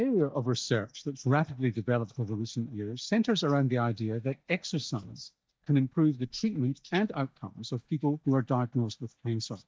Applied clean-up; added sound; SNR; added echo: neural mask model DeepFilterNet 3.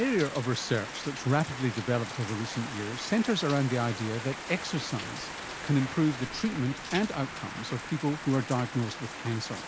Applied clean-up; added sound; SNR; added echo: none; Rain; 9 dB; none.